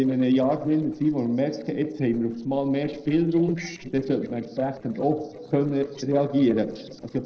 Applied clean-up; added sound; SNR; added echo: neural separator model SepFormer DNS4.